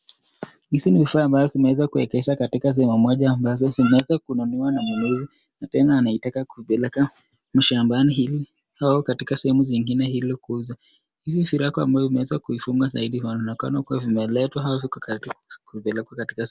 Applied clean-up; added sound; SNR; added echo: none; none; none; none.